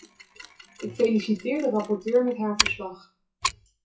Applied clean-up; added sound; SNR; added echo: classical method WPE with log-MMSE.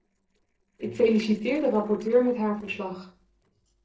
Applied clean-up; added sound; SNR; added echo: neural separator model SepFormer DNS4.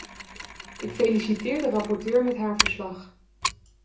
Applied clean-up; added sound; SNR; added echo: none; Mechanisms; 6 dB; reverberation time 0.3 s.